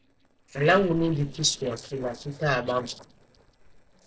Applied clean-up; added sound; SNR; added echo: neural separator model SepFormer DNS4.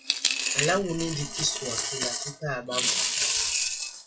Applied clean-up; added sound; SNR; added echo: classical method WPE with log-MMSE.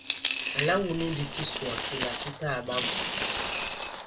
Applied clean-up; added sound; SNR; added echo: none; Coin (dropping); -4 dB; reverberation time 0.2 s.